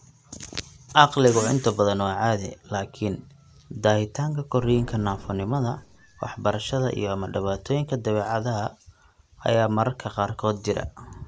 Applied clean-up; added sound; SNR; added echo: none; Boom; 16 dB; none.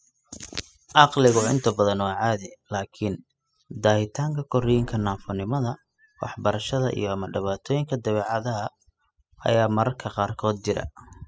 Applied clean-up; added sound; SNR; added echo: classical method spectral subtraction.